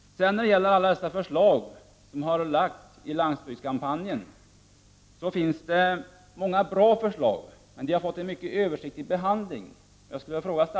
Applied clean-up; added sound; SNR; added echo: none; none; none; none.